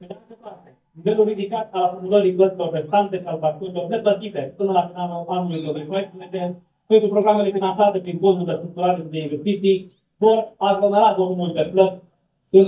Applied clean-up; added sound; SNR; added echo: neural mask model DeepFilterNet 3.